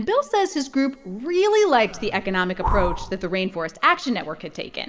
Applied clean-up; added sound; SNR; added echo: none; Breathing; 7 dB; reverberation time 2.2 s.